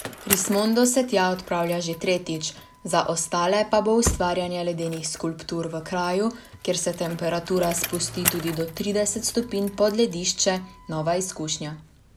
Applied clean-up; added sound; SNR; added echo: none; Bicycle + Slam / Engine starting; 11 dB; none.